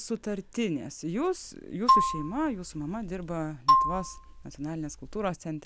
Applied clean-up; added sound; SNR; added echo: none; Marimba, xylophone; -5 dB; none.